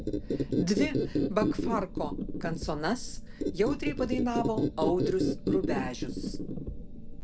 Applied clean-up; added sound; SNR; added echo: none; Squeak; -1 dB; none.